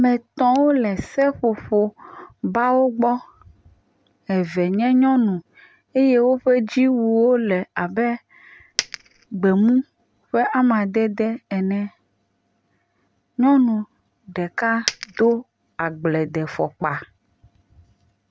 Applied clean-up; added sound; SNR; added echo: none; Coin (dropping); 8 dB; none.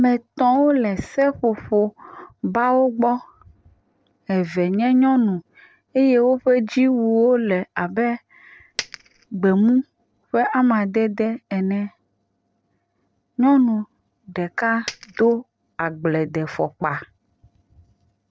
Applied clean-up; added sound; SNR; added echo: neural separator model SepFormer DNS4.